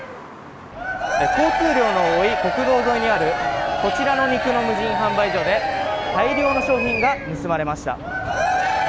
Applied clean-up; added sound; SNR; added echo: none; Crowd / Cheering; 0 dB; none.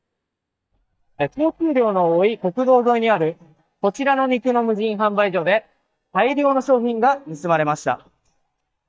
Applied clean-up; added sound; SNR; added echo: neural mask model DeepFilterNet 3.